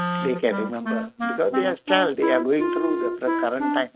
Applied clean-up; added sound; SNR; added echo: neural mask model RNNoise.